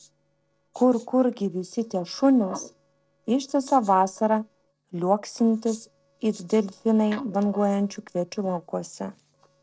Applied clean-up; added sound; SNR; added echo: neural separator model SepFormer DNS4.